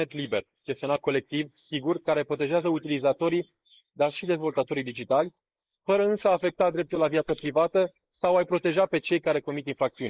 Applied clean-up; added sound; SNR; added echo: neural mask model Resemble Enhance denoiser.